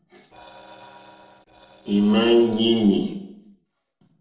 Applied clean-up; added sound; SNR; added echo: neural separator model SepFormer DNS4.